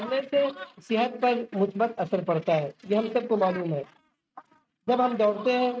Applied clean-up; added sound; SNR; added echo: neural mask model RNNoise.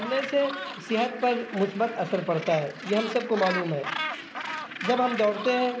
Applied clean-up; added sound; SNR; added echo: none; Gull, seagull; 8 dB; none.